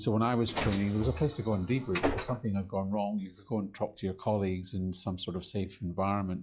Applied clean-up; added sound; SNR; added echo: classical method log-MMSE.